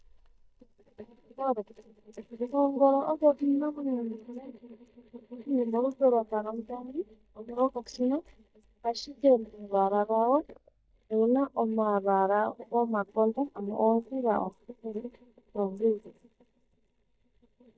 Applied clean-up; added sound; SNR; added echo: neural mask model DeepFilterNet 3.